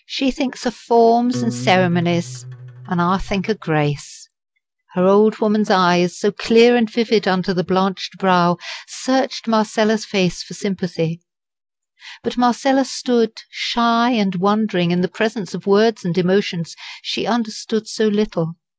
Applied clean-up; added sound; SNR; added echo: none; Acoustic guitar; 11 dB; none.